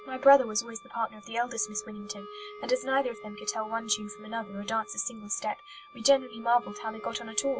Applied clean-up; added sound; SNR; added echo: none; Wind instrument, woodwind instrument + Wind instrument, woodwind instrument; 17 dB; none.